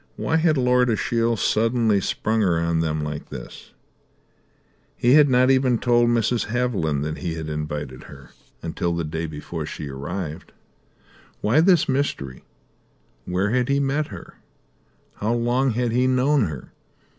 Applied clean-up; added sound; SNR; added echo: none; none; none; none.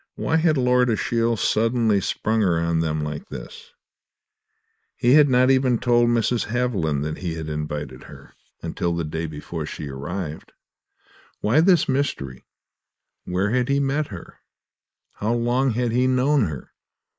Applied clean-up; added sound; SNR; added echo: neural mask model Resemble Enhance denoiser.